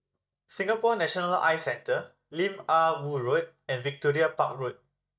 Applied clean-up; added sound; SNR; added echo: neural mask model DeepFilterNet 3.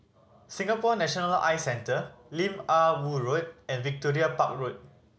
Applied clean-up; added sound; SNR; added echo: none; none; none; none.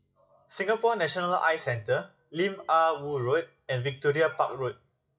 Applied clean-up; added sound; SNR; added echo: classical method WPE with log-MMSE.